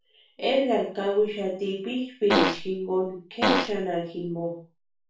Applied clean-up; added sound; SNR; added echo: none; Fart; -4 dB; reverberation time 0.4 s.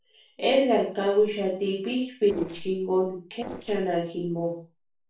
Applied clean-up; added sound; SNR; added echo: neural separator model SepFormer DNS4.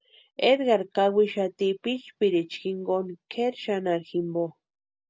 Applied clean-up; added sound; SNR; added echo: none; none; none; none.